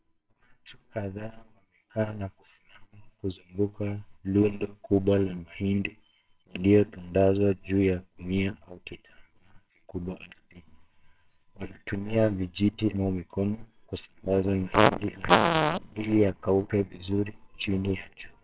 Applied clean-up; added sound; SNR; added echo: neural separator model SepFormer WHAMR!.